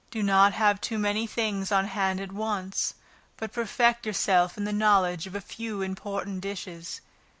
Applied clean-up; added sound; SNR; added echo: none; none; none; none.